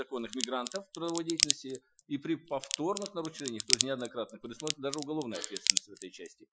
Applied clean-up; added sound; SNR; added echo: classical method Wiener filter.